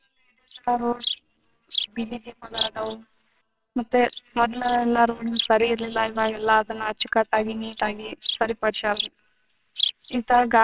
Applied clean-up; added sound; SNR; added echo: neural separator model SepFormer WHAMR!.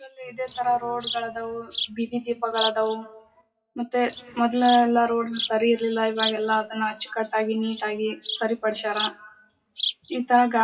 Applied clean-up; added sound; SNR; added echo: classical method WPE with log-MMSE.